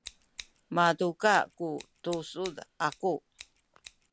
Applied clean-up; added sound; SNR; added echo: none; Scissors; 20 dB; none.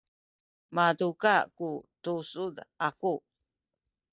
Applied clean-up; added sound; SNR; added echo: neural mask model DeepFilterNet 3.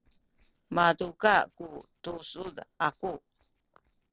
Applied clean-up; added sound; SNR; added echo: neural separator model SepFormer DNS4.